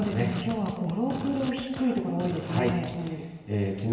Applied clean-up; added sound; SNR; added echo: none; Fart; 11 dB; reverberation time 1.2 s.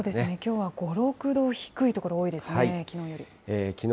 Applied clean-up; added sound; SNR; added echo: none; none; none; none.